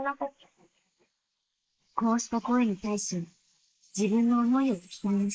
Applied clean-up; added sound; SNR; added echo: neural mask model Resemble Enhance denoiser.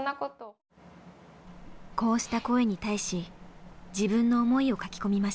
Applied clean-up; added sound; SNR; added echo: none; none; none; none.